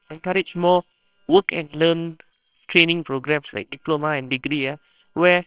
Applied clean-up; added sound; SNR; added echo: neural separator model SepFormer WHAMR!.